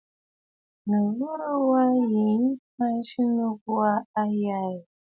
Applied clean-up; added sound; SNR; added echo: none; none; none; none.